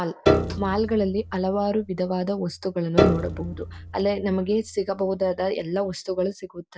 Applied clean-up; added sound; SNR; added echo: none; Piano; 2 dB; none.